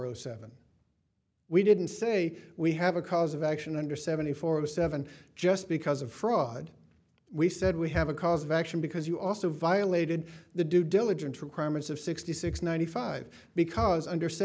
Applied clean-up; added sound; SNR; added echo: none; none; none; none.